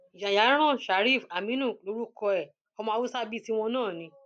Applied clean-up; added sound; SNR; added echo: none; none; none; none.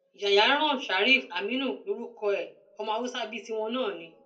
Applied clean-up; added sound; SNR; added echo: none; none; none; reverberation time 0.2 s.